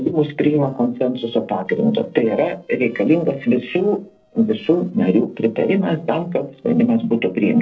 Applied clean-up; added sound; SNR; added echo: neural separator model SepFormer DNS4.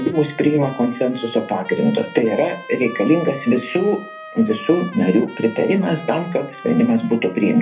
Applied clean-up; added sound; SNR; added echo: none; Trumpet; 18 dB; reverberation time 0.3 s.